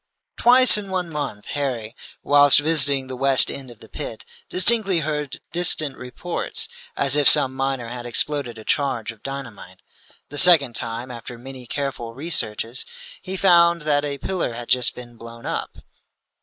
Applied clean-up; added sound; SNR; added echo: neural mask model Resemble Enhance denoiser.